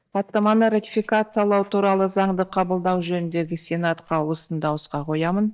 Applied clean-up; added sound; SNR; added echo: neural mask model DeepFilterNet 3.